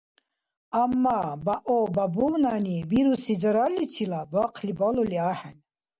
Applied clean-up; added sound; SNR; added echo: none; none; none; none.